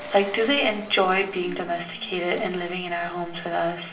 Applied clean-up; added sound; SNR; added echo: none; Engine; 18 dB; reverberation time 0.4 s.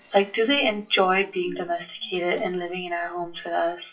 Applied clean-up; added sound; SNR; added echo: classical method WPE with log-MMSE.